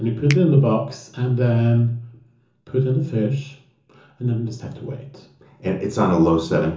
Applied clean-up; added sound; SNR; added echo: none; Finger snapping; 19 dB; reverberation time 0.7 s.